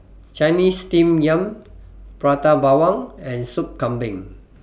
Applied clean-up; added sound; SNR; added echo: none; none; none; none.